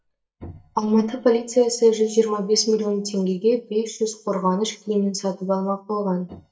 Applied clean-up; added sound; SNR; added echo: neural mask model DeepFilterNet 3.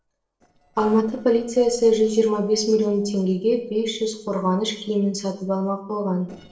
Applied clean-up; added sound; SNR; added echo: neural separator model SepFormer DNS4.